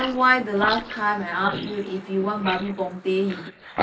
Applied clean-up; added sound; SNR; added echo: neural mask model Resemble Enhance denoiser.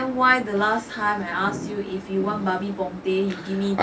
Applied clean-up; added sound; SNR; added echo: none; none; none; none.